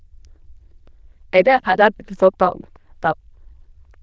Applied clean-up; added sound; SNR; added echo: neural diffusion model UNIVERSE++.